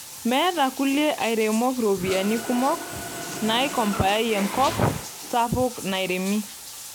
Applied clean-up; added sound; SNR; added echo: none; Mechanisms + Bathtub (filling or washing); 10 dB; none.